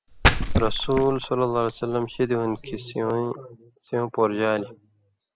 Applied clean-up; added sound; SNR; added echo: none; Splash, splatter; 1 dB; none.